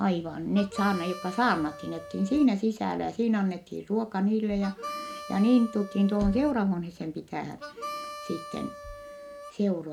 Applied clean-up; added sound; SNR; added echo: none; Harmonica; 13 dB; none.